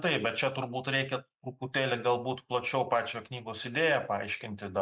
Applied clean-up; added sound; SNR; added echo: neural mask model Resemble Enhance denoiser.